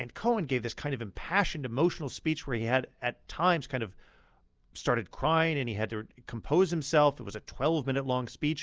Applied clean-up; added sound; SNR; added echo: none; none; none; none.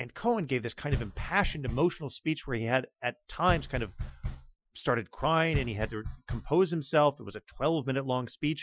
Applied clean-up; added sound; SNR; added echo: classical method Wiener filter.